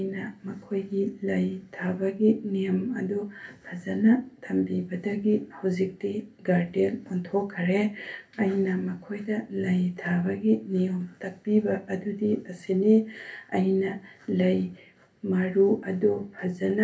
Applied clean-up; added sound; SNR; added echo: none; none; none; reverberation time 0.3 s.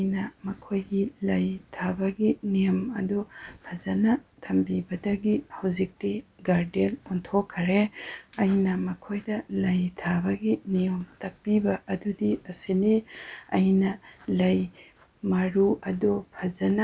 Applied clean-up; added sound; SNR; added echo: none; none; none; none.